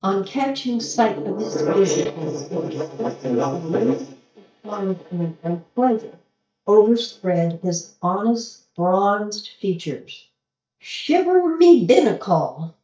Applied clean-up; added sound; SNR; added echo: neural mask model DeepFilterNet 3.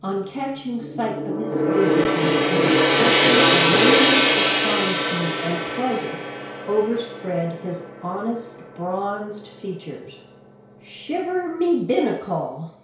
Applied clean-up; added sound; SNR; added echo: none; Gong; -4 dB; reverberation time 0.6 s.